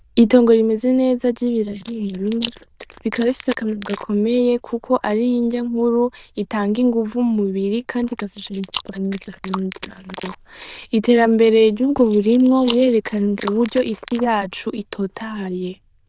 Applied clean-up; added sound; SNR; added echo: neural diffusion model UNIVERSE++.